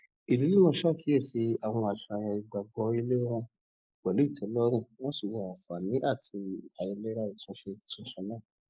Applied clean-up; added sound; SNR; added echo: neural mask model Resemble Enhance denoiser.